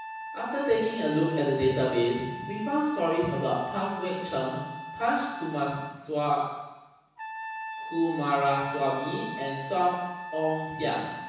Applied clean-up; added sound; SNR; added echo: none; Trumpet; 10 dB; reverberation time 1.1 s.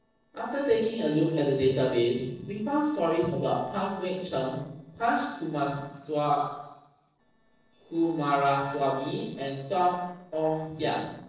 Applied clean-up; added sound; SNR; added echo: neural separator model SepFormer DNS4.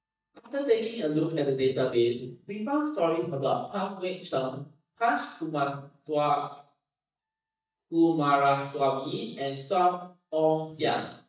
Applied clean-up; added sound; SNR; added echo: neural mask model DeepFilterNet 3.